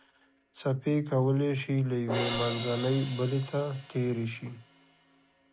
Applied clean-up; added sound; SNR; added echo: none; Crash cymbal; 11 dB; none.